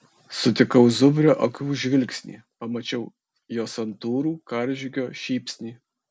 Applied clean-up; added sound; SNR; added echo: none; none; none; none.